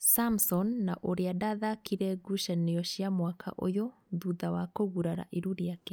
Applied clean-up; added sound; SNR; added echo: none; none; none; none.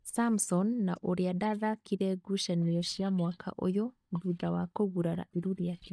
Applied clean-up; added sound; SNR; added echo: neural mask model DeepFilterNet 3.